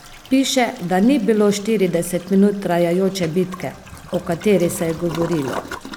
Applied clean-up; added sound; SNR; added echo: none; Toilet flush; 17 dB; none.